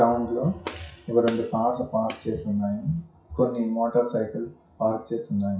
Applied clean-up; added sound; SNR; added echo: classical method WPE with log-MMSE.